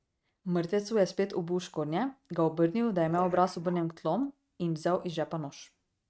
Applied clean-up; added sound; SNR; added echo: neural mask model RNNoise.